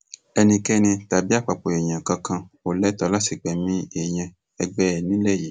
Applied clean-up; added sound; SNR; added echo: none; none; none; none.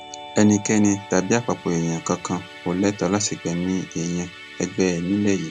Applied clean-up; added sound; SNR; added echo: none; Musical instrument; 17 dB; none.